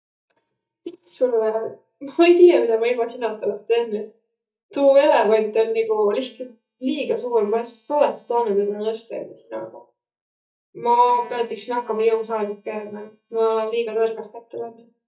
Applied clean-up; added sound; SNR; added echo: neural mask model DeepFilterNet 3.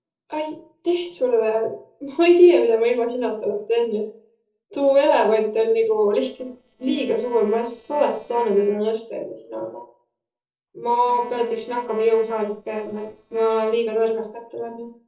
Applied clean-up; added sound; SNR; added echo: neural separator model SepFormer DNS4.